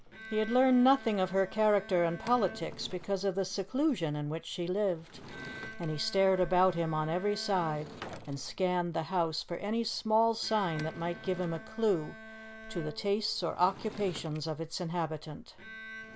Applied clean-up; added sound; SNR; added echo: none; Bowed string instrument + Sliding door / Wood; 17 dB; none.